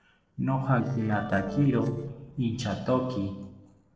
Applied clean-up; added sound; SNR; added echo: neural separator model SepFormer DNS4.